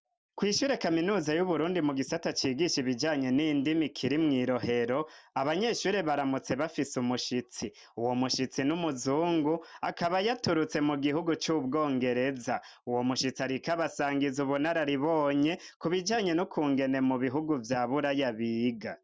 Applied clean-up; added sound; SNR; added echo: none; none; none; none.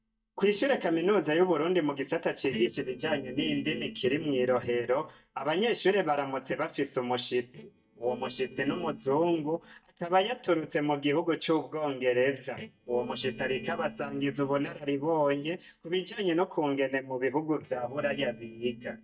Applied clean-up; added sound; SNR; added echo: neural mask model DeepFilterNet 3.